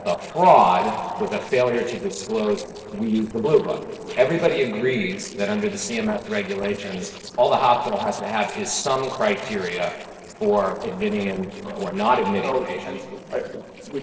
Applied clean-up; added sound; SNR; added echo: neural separator model SepFormer DNS4.